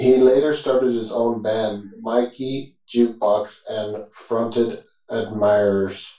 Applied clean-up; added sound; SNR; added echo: none; none; none; reverberation time 0.2 s.